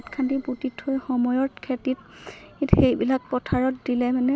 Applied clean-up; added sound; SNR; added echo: neural mask model Resemble Enhance denoiser.